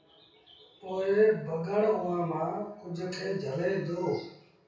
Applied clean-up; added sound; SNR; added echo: none; none; none; reverberation time 0.6 s.